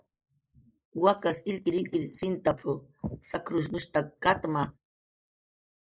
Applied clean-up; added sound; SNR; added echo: neural mask model Resemble Enhance denoiser.